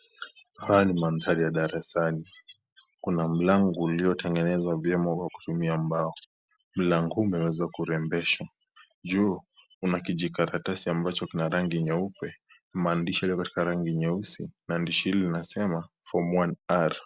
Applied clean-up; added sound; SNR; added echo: none; none; none; none.